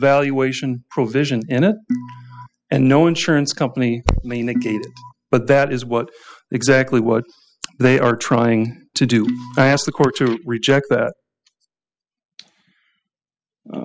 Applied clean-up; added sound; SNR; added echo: classical method spectral subtraction.